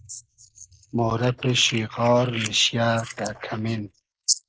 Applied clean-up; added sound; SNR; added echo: neural mask model Resemble Enhance denoiser.